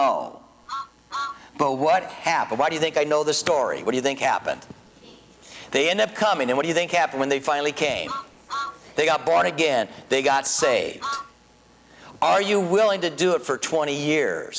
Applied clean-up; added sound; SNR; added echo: none; Truck; 12 dB; none.